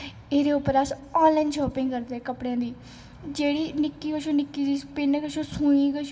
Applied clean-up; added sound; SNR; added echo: none; none; none; reverberation time 0.9 s.